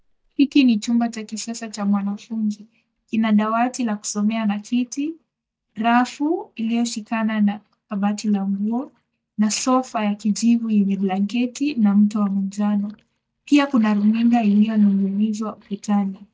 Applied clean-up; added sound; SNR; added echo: neural mask model DeepFilterNet 3.